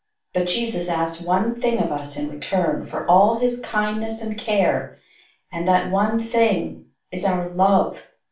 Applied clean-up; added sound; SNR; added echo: none; none; none; reverberation time 0.3 s.